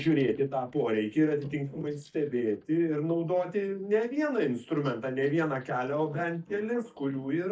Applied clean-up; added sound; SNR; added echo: neural mask model DeepFilterNet 3.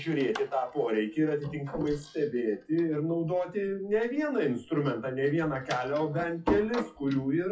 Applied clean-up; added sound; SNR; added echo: classical method WPE with log-MMSE.